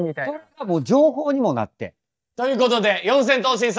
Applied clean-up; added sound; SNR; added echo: neural mask model DeepFilterNet 3.